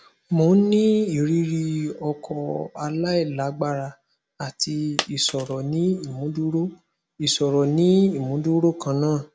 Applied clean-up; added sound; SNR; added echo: none; Coin (dropping); 12 dB; none.